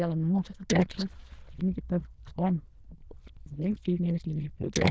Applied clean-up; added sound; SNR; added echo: neural diffusion model UNIVERSE++.